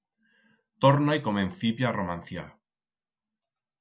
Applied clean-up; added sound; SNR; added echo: none; none; none; none.